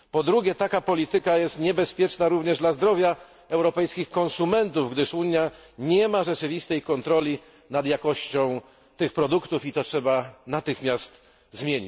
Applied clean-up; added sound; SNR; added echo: none; none; none; none.